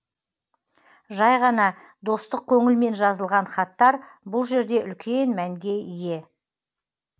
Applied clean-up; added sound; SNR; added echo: none; none; none; none.